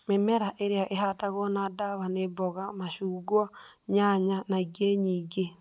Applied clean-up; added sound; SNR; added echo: none; none; none; none.